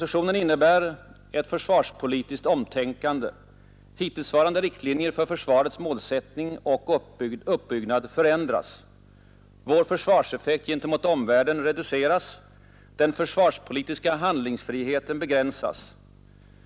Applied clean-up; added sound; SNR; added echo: none; none; none; none.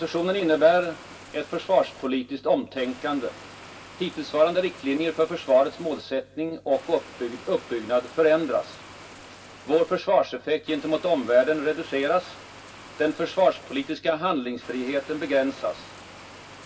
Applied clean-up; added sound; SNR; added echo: none; Water; 20 dB; reverberation time 0.2 s.